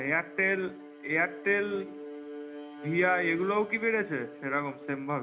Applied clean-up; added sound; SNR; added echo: none; Bowed string instrument; 13 dB; reverberation time 0.4 s.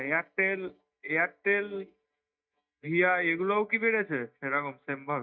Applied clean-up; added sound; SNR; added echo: neural mask model DeepFilterNet 3.